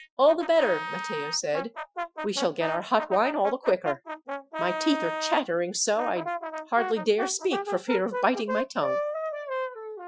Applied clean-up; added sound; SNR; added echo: classical method Wiener filter.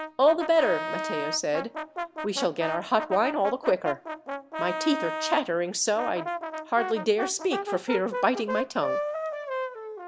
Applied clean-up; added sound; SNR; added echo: none; Brass instrument; 6 dB; none.